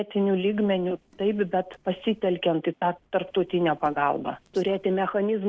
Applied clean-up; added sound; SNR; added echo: neural separator model SepFormer DNS4.